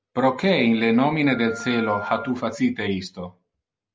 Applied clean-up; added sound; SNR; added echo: none; Wind instrument, woodwind instrument; 15 dB; none.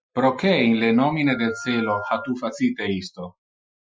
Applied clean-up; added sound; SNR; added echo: classical method Wiener filter.